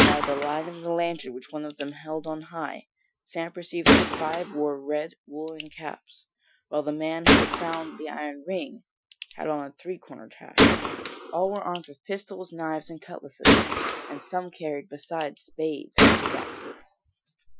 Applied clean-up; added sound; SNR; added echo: classical method Wiener filter.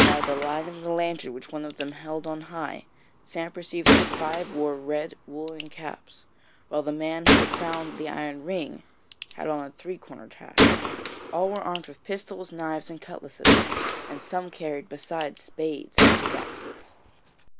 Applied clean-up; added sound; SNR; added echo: none; Gunshot, gunfire; -4 dB; none.